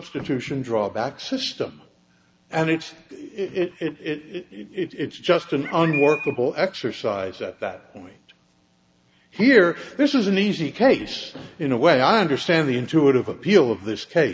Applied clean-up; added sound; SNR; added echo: none; Bird; 8 dB; none.